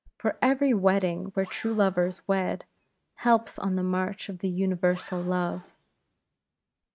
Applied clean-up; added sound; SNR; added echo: neural mask model RNNoise.